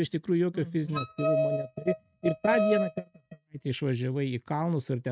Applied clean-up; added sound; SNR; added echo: neural mask model RNNoise.